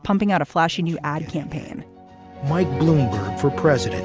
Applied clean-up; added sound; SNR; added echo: none; none; none; none.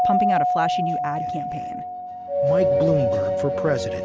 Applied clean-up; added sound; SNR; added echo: none; Doorbell; -5 dB; none.